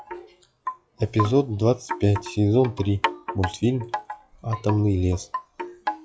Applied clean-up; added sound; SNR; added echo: classical method log-MMSE.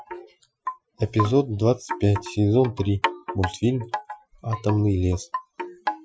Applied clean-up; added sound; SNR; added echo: classical method Wiener filter.